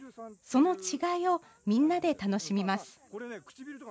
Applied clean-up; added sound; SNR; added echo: none; none; none; none.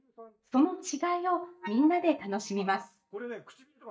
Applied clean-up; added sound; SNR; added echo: neural mask model DeepFilterNet 3.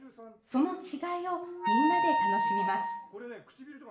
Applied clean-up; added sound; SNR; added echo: none; Wind instrument, woodwind instrument; -3 dB; reverberation time 0.5 s.